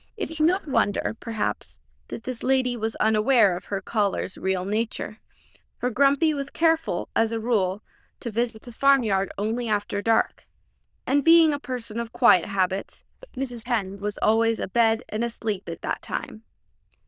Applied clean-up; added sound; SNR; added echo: neural diffusion model UNIVERSE++.